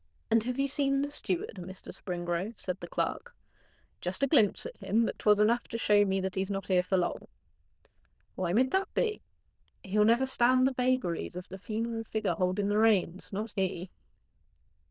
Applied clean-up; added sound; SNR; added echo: neural diffusion model UNIVERSE++.